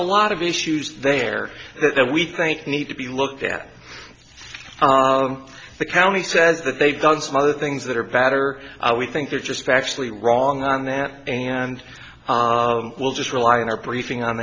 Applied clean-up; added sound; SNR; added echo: none; none; none; none.